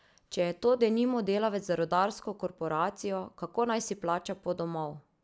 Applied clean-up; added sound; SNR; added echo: none; none; none; none.